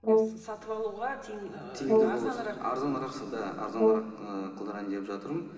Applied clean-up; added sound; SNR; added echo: none; Brass instrument; -3 dB; reverberation time 2.7 s.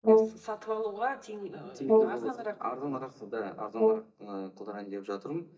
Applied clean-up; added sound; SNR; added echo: neural mask model DeepFilterNet 3.